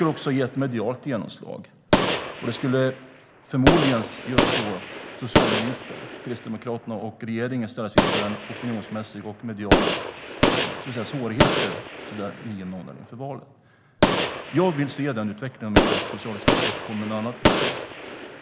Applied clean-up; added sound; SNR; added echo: none; Gunshot, gunfire; -3 dB; none.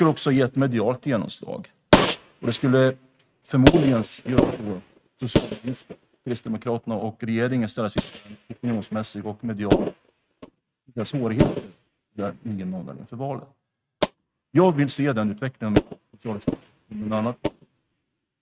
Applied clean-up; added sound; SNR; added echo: neural mask model RNNoise.